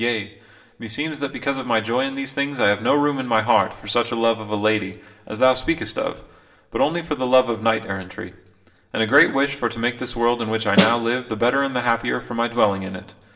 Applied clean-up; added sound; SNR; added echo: none; Snare drum; -2 dB; reverberation time 0.8 s.